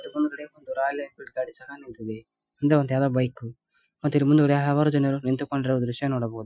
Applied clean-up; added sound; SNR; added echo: classical method Wiener filter.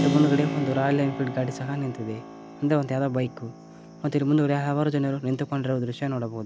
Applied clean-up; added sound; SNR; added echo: none; Keyboard (musical); 8 dB; none.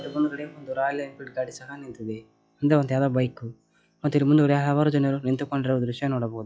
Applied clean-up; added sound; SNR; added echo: classical method log-MMSE.